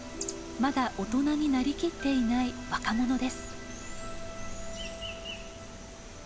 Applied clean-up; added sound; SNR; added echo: none; Engine starting / Motor vehicle (road); 17 dB; none.